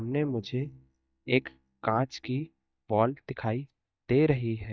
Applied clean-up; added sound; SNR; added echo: neural mask model DeepFilterNet 3.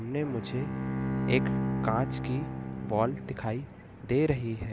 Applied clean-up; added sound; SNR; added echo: none; Bowed string instrument; 2 dB; none.